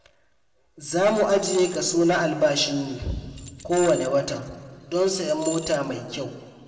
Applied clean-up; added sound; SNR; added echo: none; Keys jangling; 16 dB; reverberation time 1.7 s.